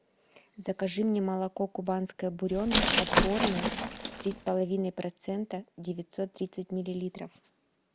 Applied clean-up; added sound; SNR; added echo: none; Glass; -2 dB; none.